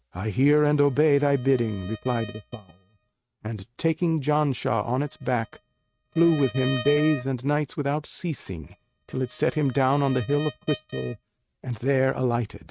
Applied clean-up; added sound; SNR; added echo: neural mask model RNNoise.